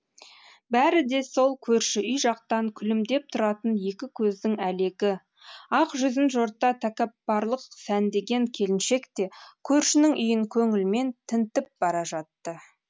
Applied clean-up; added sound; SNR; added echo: none; none; none; none.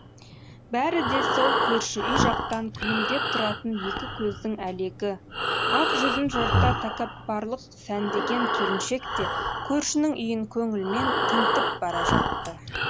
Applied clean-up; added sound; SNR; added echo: none; Breathing; -2 dB; none.